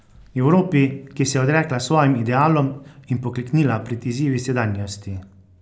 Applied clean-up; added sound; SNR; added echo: none; none; none; none.